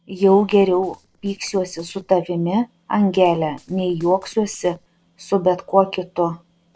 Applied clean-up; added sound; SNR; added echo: neural separator model SepFormer DNS4.